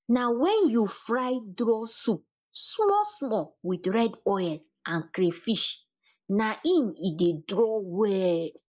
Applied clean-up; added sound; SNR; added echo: neural mask model Resemble Enhance denoiser.